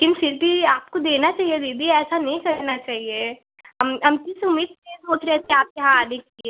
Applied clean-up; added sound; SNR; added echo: none; none; none; none.